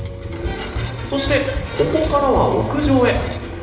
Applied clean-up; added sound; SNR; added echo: none; Dishes, pots, and pans / Glass; 20 dB; reverberation time 1.0 s.